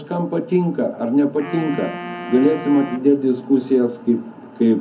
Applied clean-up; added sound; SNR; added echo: none; Wind instrument, woodwind instrument; 15 dB; reverberation time 0.4 s.